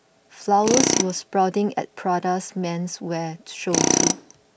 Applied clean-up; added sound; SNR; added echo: none; Tools; 2 dB; none.